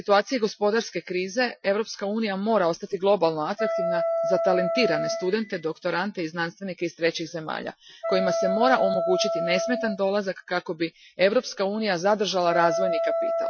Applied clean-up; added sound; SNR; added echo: classical method Wiener filter.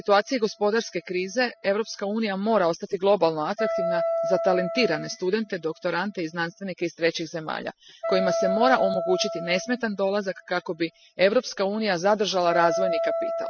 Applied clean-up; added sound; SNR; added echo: classical method spectral subtraction.